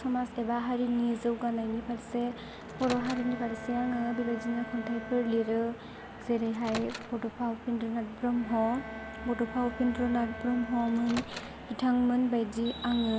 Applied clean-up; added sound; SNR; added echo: none; Bowed string instrument + Microwave oven; 15 dB; none.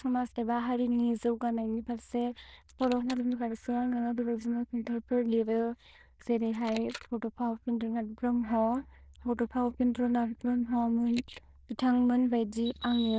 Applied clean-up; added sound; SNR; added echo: neural diffusion model UNIVERSE++.